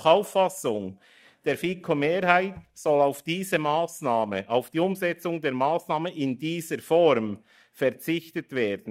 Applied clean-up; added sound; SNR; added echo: neural mask model DeepFilterNet 3.